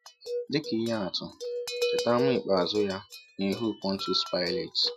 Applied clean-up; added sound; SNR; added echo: classical method Wiener filter.